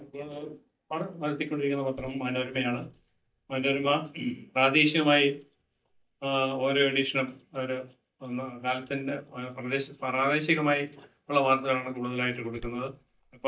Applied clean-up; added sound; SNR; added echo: neural mask model DeepFilterNet 3.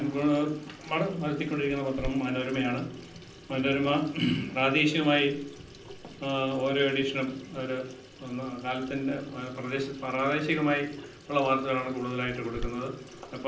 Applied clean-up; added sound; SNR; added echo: none; Sink (filling or washing) / Water tap, faucet; 16 dB; reverberation time 0.6 s.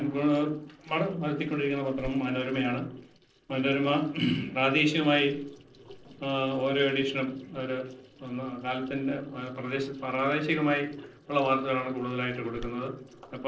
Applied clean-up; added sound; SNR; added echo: neural separator model SepFormer DNS4.